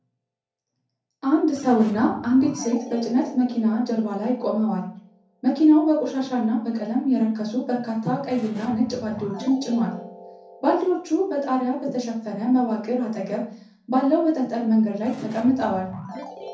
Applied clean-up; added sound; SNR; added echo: none; Keyboard (musical); 20 dB; reverberation time 0.5 s.